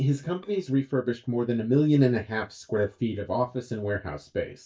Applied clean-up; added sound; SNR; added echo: neural mask model DeepFilterNet 3.